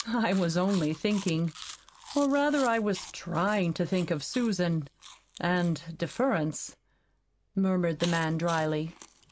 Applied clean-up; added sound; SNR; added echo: none; Chewing, mastication; 18 dB; none.